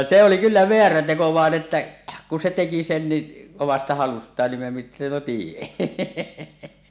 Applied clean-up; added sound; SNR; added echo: none; none; none; none.